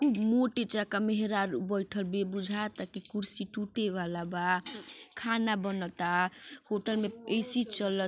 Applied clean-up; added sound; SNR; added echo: none; none; none; none.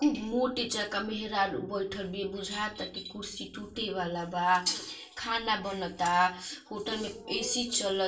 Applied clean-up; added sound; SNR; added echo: none; none; none; reverberation time 0.3 s.